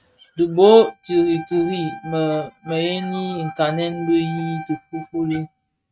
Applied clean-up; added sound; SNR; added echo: neural mask model RNNoise.